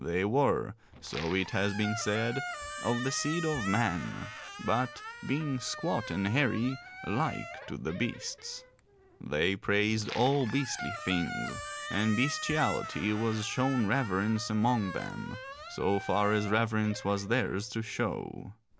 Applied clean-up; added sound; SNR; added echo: none; Squeak; 11 dB; none.